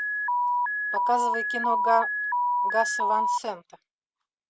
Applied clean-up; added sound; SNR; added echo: none; Alarm; -4 dB; none.